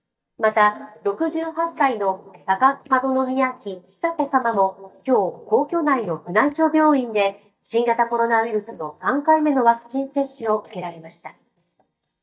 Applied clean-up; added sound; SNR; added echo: neural mask model DeepFilterNet 3.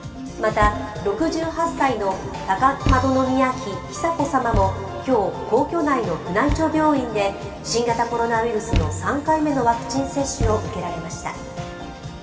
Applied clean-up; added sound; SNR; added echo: none; Thump, thud; 9 dB; reverberation time 2.4 s.